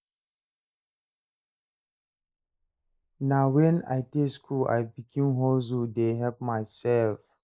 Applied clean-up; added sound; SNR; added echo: neural mask model Resemble Enhance denoiser.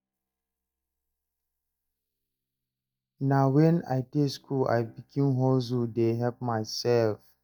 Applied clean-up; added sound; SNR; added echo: neural mask model DeepFilterNet 3.